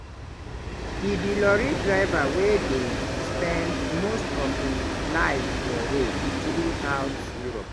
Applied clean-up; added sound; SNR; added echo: none; Train; 1 dB; none.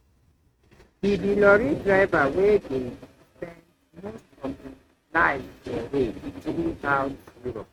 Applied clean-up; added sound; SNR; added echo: neural mask model RNNoise.